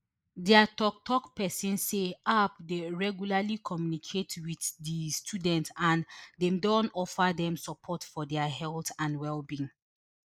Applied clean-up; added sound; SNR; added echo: neural mask model Resemble Enhance denoiser.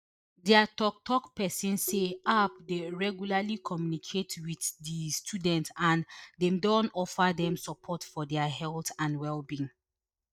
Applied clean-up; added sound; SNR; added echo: neural mask model DeepFilterNet 3.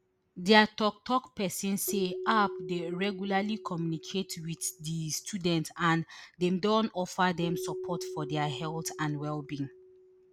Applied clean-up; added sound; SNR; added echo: none; Keyboard (musical); 13 dB; none.